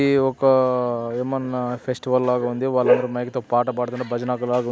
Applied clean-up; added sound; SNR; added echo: none; none; none; none.